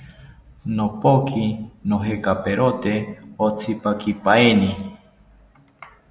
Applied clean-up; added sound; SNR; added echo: none; none; none; none.